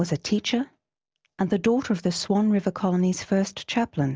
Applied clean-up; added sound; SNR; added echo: none; none; none; none.